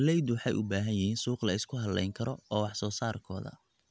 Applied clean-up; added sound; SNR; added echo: none; none; none; none.